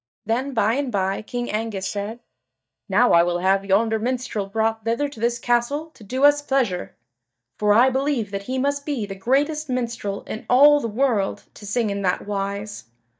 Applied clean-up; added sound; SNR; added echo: neural mask model DeepFilterNet 3.